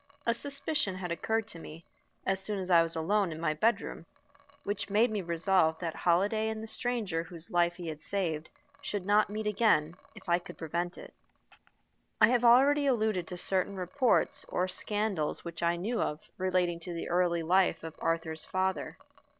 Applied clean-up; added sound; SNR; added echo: neural separator model SepFormer DNS4.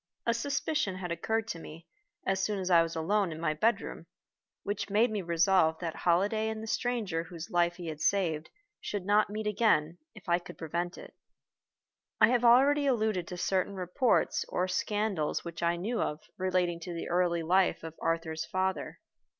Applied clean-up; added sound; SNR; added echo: none; none; none; none.